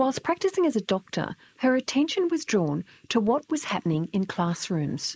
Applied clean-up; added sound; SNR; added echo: neural mask model Resemble Enhance denoiser.